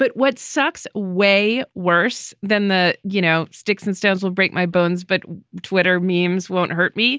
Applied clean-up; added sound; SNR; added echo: none; none; none; none.